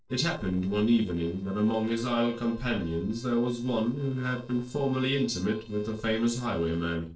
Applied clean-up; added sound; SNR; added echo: neural separator model SepFormer DNS4.